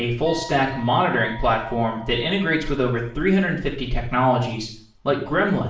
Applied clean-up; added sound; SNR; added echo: none; Wind instrument, woodwind instrument; 18 dB; reverberation time 0.5 s.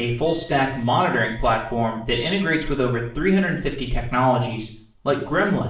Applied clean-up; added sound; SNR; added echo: neural separator model SepFormer DNS4.